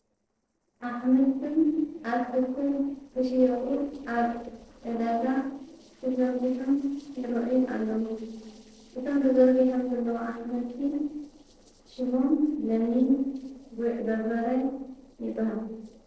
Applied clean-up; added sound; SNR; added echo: neural separator model SepFormer DNS4.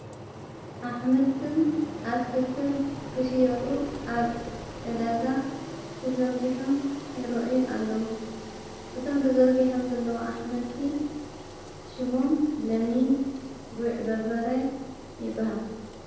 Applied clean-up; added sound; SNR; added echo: none; Engine; 12 dB; reverberation time 1.1 s.